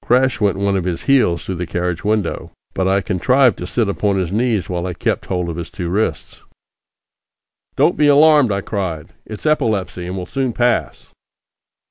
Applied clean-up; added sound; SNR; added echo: none; none; none; none.